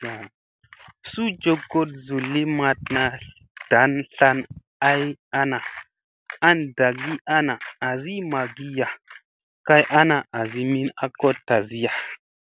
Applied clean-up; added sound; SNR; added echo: none; none; none; none.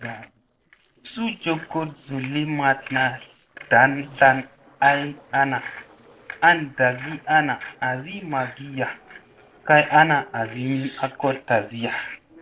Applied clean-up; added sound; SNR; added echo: neural separator model SepFormer DNS4.